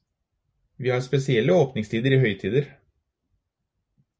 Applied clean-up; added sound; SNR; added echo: none; none; none; none.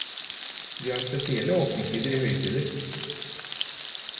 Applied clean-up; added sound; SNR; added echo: none; Frying (food); -4 dB; reverberation time 2.2 s.